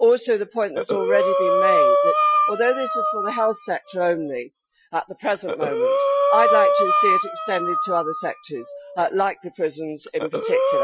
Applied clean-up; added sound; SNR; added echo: classical method Wiener filter.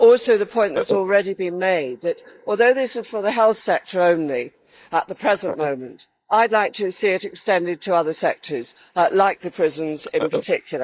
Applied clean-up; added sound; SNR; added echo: neural mask model Resemble Enhance denoiser.